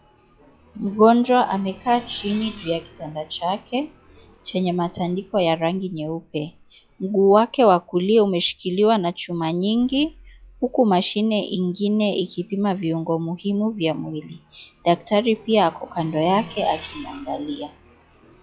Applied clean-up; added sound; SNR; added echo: classical method log-MMSE.